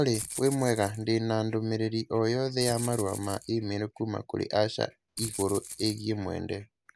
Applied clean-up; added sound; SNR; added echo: none; Rattle (instrument); 8 dB; none.